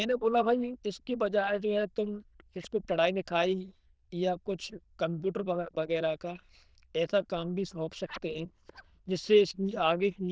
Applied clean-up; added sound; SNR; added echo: neural diffusion model UNIVERSE++.